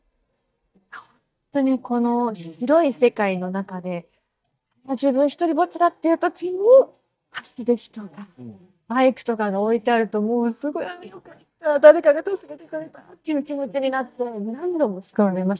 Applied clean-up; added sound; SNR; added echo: neural mask model DeepFilterNet 3.